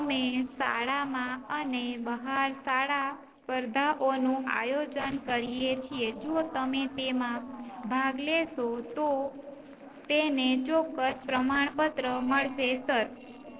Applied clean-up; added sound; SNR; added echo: neural separator model SepFormer DNS4.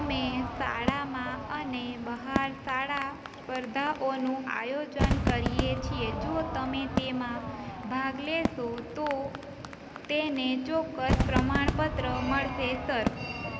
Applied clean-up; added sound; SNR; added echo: none; Crowd / Fireworks; 2 dB; none.